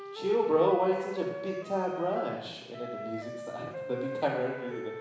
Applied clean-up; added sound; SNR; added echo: none; Wind instrument, woodwind instrument; 10 dB; reverberation time 1.0 s.